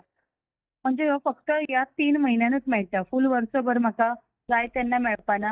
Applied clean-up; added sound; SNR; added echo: neural mask model DeepFilterNet 3.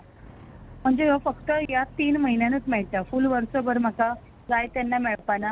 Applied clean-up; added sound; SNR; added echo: none; Boat, Water vehicle; 20 dB; none.